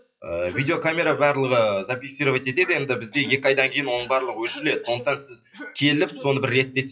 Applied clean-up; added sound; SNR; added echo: classical method WPE with log-MMSE.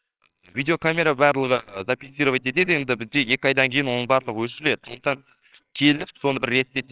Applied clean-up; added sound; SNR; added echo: neural separator model SepFormer WHAMR!.